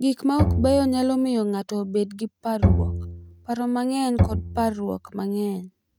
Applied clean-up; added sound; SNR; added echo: neural mask model RNNoise.